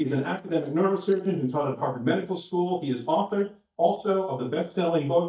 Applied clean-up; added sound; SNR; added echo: neural mask model DeepFilterNet 3.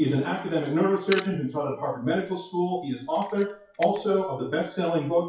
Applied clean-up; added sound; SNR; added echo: classical method WPE with log-MMSE.